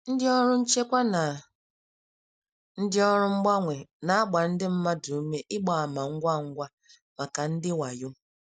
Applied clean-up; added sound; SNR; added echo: none; none; none; none.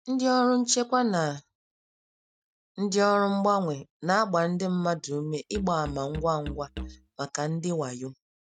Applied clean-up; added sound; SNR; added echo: neural mask model RNNoise.